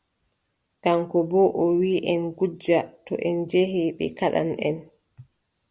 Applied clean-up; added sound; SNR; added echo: none; none; none; none.